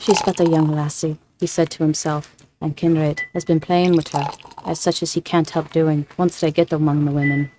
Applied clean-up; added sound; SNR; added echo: neural mask model RNNoise.